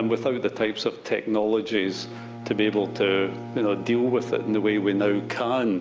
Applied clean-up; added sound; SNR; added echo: none; Bowed string instrument; 14 dB; none.